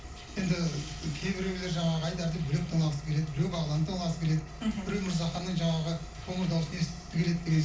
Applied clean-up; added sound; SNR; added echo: none; Engine; 14 dB; reverberation time 0.4 s.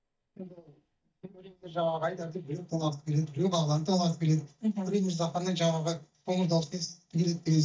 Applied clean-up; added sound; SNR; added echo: neural mask model DeepFilterNet 3.